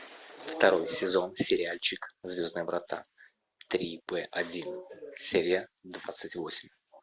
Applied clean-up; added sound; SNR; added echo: none; none; none; none.